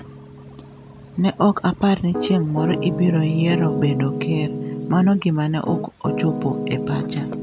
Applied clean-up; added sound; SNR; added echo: none; Piano; 6 dB; none.